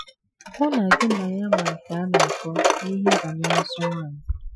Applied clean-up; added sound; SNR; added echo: classical method Wiener filter.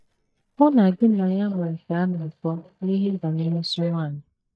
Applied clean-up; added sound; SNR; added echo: neural mask model DeepFilterNet 3.